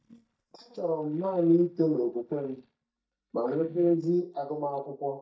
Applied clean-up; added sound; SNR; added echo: neural mask model DeepFilterNet 3.